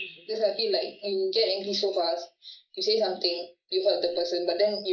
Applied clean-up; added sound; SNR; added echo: neural mask model Resemble Enhance denoiser.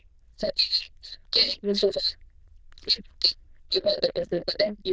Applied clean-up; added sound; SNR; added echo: neural diffusion model UNIVERSE++.